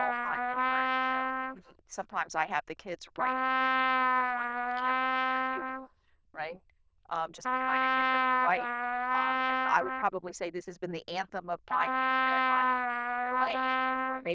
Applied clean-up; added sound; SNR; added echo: neural diffusion model UNIVERSE++.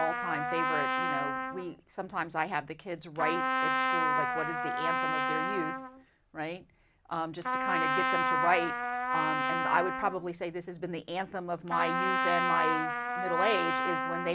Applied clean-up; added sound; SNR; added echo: none; Trumpet; -3 dB; none.